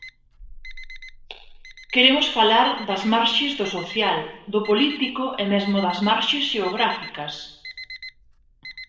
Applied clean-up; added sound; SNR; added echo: none; Alarm; 18 dB; reverberation time 0.8 s.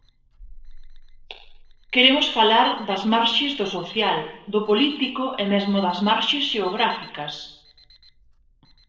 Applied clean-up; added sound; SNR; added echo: neural separator model SepFormer DNS4.